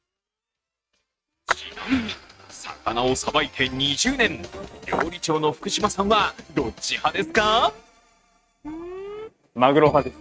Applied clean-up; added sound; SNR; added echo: neural mask model RNNoise.